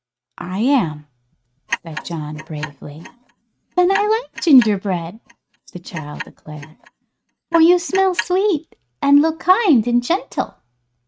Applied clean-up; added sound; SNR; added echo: neural mask model RNNoise.